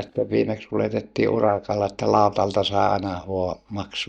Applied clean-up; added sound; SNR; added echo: neural mask model DeepFilterNet 3.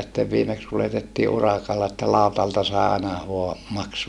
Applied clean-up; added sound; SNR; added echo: none; none; none; none.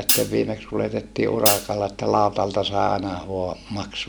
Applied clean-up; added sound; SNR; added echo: none; Hi-hat; 2 dB; none.